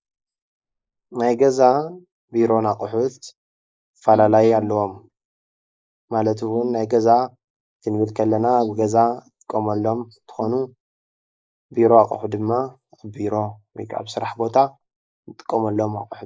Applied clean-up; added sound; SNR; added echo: neural mask model Resemble Enhance denoiser.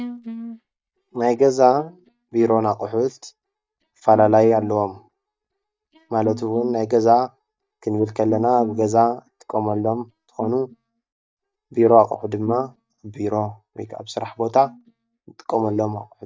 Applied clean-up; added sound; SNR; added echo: neural mask model DeepFilterNet 3.